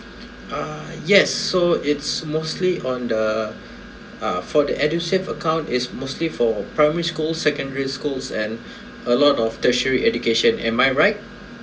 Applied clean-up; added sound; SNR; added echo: none; none; none; reverberation time 0.2 s.